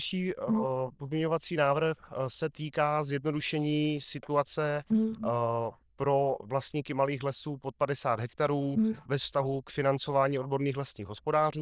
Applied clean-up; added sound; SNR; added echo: neural diffusion model UNIVERSE++.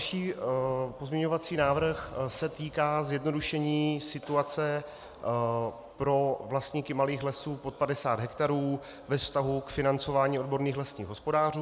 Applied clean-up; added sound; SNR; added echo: none; none; none; none.